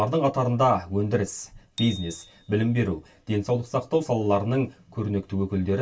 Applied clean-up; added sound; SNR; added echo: none; Bicycle bell; 18 dB; reverberation time 0.1 s.